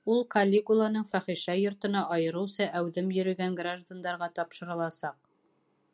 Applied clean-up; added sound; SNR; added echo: none; none; none; none.